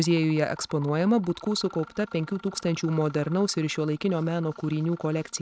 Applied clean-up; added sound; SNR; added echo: neural mask model RNNoise.